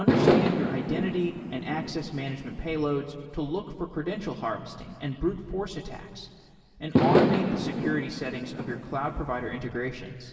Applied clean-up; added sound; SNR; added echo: none; Fireworks; -4 dB; reverberation time 2.6 s.